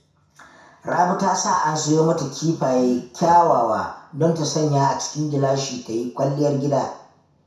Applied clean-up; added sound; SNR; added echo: none; none; none; reverberation time 0.6 s.